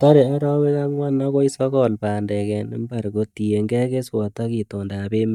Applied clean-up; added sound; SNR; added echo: neural mask model DeepFilterNet 3.